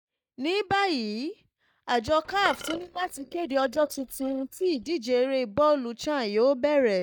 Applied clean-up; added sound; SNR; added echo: neural mask model DeepFilterNet 3.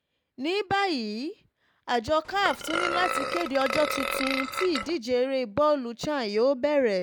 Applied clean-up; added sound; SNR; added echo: none; Burping, eructation; 3 dB; none.